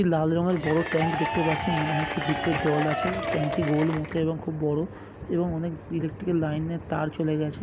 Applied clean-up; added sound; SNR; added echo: none; Applause / Crowd / Cheering; 4 dB; none.